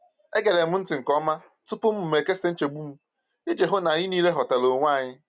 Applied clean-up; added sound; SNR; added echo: none; none; none; none.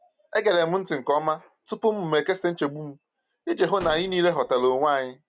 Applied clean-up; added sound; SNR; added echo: none; Gunshot, gunfire; 17 dB; none.